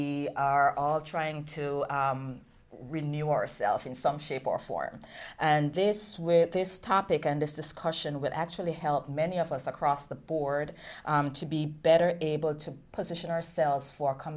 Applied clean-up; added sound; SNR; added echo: none; none; none; none.